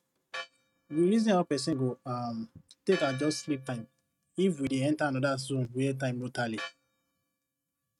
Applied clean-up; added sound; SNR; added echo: neural mask model RNNoise.